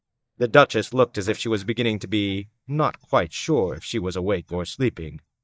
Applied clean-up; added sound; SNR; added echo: neural mask model DeepFilterNet 3.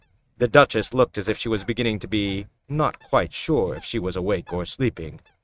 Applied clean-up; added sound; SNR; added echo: neural mask model RNNoise.